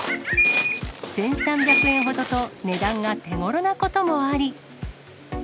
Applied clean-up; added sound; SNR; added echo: none; Bird; -3 dB; none.